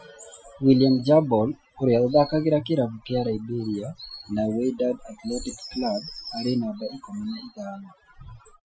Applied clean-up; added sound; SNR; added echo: classical method Wiener filter.